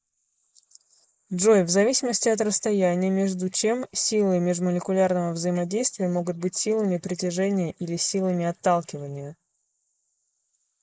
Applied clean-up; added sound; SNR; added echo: neural mask model Resemble Enhance denoiser.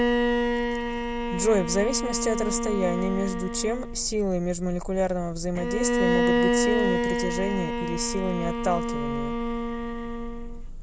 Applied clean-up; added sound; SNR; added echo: none; Bowed string instrument; 0 dB; none.